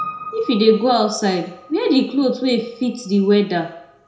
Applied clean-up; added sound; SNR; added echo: none; Piano; 18 dB; reverberation time 0.5 s.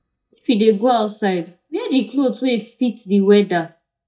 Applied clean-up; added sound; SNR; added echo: neural mask model DeepFilterNet 3.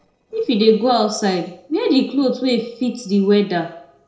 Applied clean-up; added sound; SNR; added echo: neural separator model SepFormer DNS4.